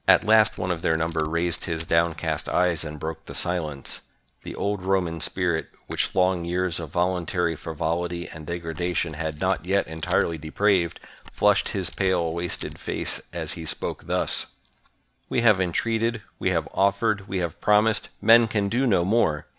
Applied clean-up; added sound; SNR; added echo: none; Camera; 19 dB; none.